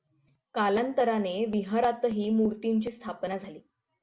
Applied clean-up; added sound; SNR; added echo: none; none; none; none.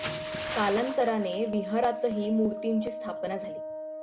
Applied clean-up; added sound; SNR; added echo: none; Bathtub (filling or washing) / Splash, splatter + Wind instrument, woodwind instrument; 6 dB; none.